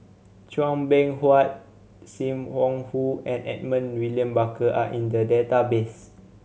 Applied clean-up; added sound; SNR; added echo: none; none; none; none.